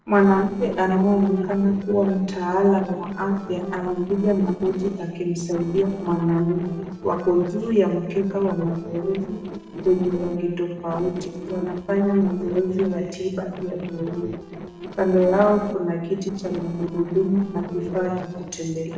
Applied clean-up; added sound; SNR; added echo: neural separator model SepFormer DNS4.